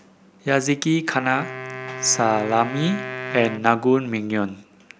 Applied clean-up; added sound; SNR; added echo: none; Wind instrument, woodwind instrument; 12 dB; none.